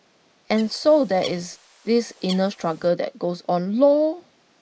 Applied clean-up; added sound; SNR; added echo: neural mask model Resemble Enhance denoiser.